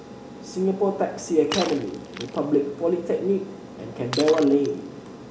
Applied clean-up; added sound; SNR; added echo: none; Aircraft + Shatter; 12 dB; none.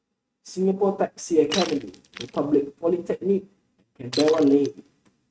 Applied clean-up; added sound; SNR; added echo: neural mask model RNNoise.